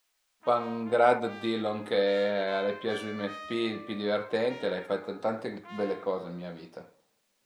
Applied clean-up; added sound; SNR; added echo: none; Trumpet; 18 dB; none.